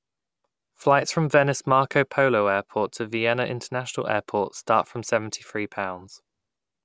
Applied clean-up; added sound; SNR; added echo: none; none; none; none.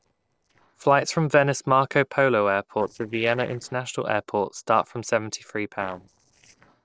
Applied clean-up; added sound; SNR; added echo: neural separator model SepFormer DNS4.